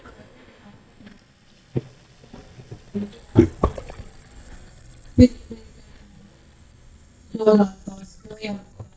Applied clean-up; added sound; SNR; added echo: neural mask model DeepFilterNet 3.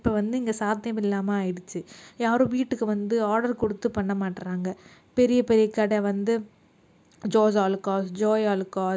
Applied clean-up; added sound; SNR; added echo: none; none; none; none.